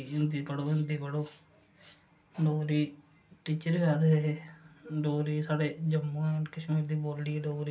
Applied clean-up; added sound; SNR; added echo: none; none; none; none.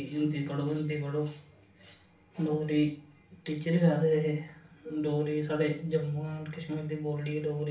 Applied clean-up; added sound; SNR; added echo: none; none; none; reverberation time 0.4 s.